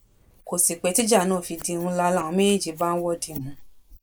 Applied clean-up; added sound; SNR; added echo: neural mask model Resemble Enhance denoiser.